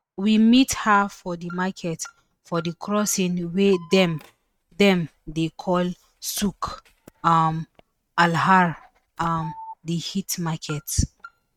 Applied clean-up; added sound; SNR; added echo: neural mask model RNNoise.